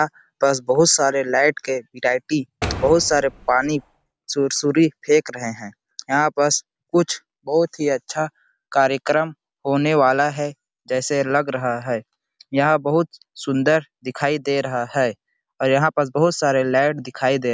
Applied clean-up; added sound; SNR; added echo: none; Door; 11 dB; none.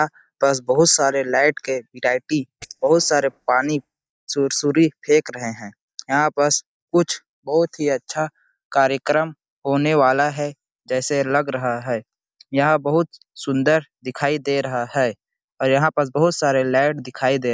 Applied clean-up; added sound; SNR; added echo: neural mask model DeepFilterNet 3.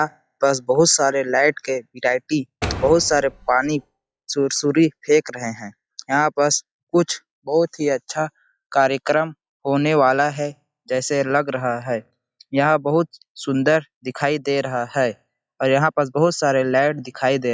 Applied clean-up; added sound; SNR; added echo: classical method log-MMSE.